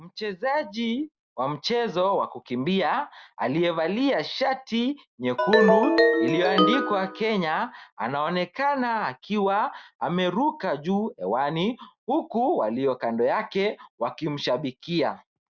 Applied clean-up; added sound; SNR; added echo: none; Ringtone; -3 dB; none.